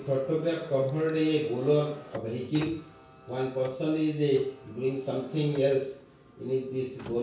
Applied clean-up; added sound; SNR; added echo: none; Car; 19 dB; reverberation time 0.6 s.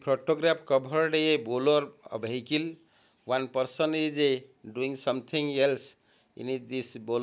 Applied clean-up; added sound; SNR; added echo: none; none; none; none.